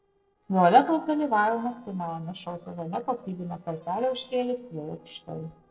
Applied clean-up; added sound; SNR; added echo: neural separator model SepFormer DNS4.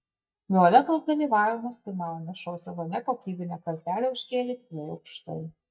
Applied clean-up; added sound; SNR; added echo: neural mask model DeepFilterNet 3.